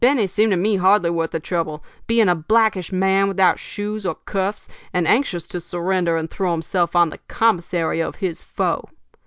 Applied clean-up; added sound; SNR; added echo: none; none; none; none.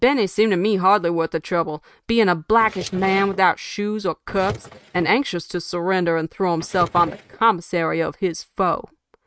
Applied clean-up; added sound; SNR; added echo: neural mask model RNNoise.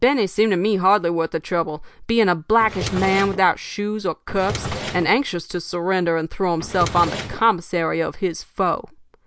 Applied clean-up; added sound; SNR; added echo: none; Drawer open or close; 9 dB; none.